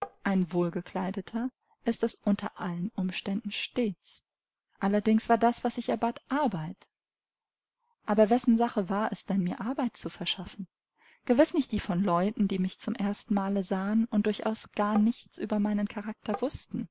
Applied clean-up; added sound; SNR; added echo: none; Tap; 11 dB; none.